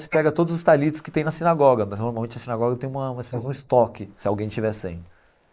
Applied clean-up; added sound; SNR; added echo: neural mask model Resemble Enhance denoiser.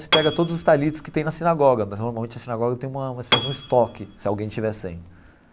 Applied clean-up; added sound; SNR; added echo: none; Piano; 7 dB; none.